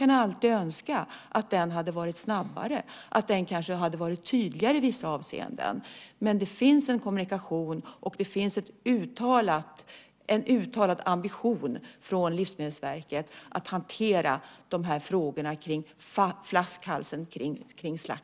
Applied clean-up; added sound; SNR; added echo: none; none; none; none.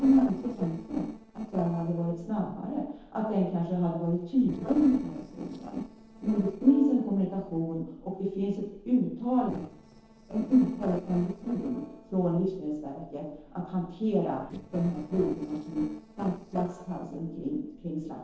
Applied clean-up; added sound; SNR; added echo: neural separator model SepFormer DNS4.